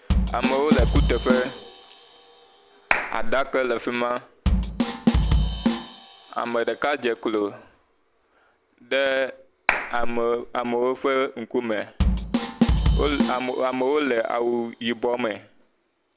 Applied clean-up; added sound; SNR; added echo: none; Bass drum / Drum kit + Clapping; -1 dB; none.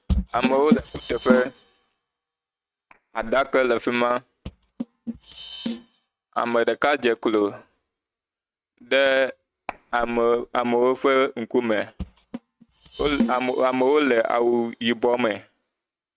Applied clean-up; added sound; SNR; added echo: neural mask model RNNoise.